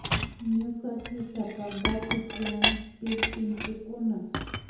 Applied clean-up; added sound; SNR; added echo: none; Chink, clink; 1 dB; reverberation time 1.0 s.